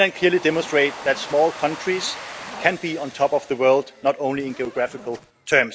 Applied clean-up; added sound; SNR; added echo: none; Domestic sounds, home sounds + Zipper (clothing); 16 dB; none.